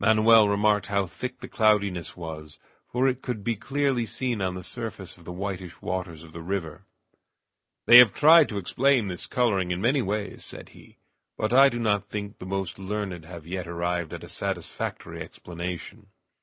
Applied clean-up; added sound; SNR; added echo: none; none; none; none.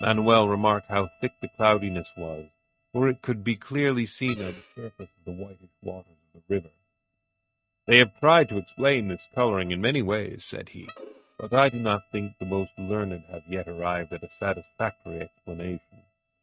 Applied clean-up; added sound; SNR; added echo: neural mask model RNNoise.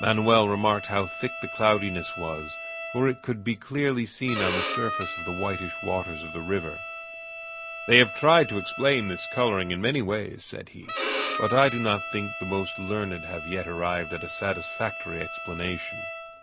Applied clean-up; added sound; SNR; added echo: none; Bowed string instrument; 8 dB; none.